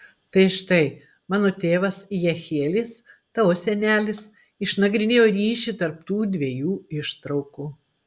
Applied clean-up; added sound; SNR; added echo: none; none; none; none.